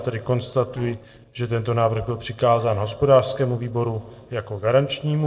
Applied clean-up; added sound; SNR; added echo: neural separator model SepFormer DNS4.